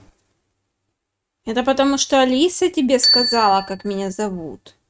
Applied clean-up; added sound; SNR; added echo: neural mask model RNNoise.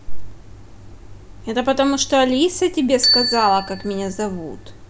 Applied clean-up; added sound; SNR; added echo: none; Bicycle bell; 7 dB; none.